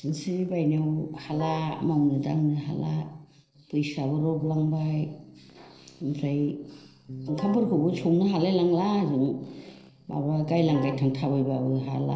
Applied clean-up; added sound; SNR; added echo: neural separator model SepFormer DNS4.